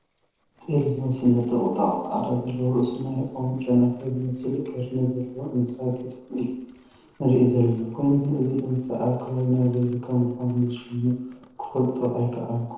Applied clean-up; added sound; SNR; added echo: neural separator model SepFormer DNS4.